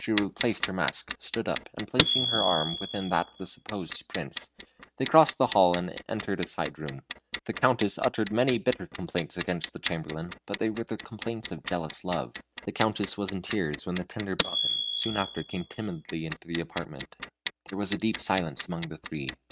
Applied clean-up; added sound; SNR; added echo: neural mask model RNNoise.